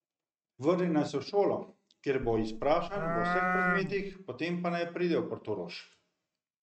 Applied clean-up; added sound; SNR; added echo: neural mask model RNNoise.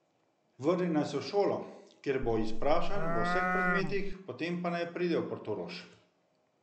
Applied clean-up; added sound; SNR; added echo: none; Livestock, farm animals, working animals; -4 dB; none.